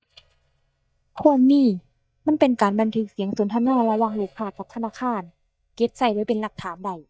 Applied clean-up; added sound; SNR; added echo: neural mask model DeepFilterNet 3.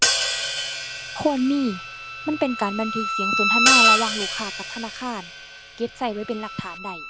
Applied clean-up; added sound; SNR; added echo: none; Bowed string instrument + Hi-hat; -4 dB; none.